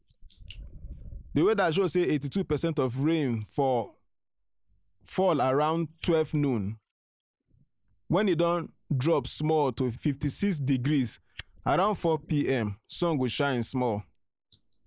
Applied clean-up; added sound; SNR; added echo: neural mask model Resemble Enhance denoiser.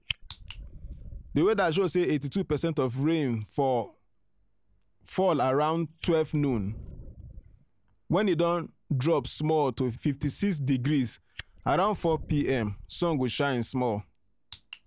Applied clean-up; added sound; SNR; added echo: none; Fire; 19 dB; none.